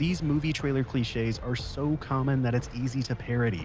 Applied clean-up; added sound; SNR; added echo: none; none; none; none.